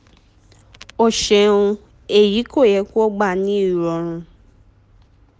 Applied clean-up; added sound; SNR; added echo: none; none; none; none.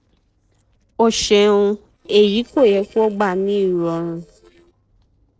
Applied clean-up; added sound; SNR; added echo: neural separator model SepFormer DNS4.